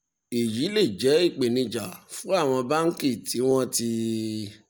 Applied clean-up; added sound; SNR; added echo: none; none; none; none.